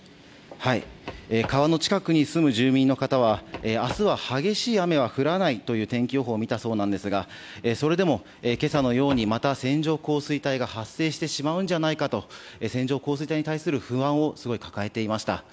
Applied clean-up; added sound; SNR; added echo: none; Run; 14 dB; none.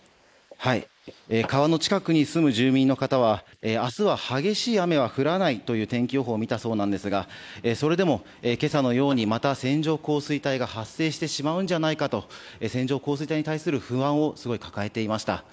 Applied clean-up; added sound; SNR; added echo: neural mask model Resemble Enhance denoiser.